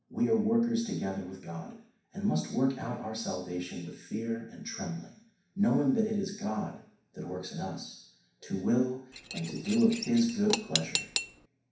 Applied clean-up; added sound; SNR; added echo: none; Cutlery, silverware / Dishes, pots, and pans; 5 dB; reverberation time 0.6 s.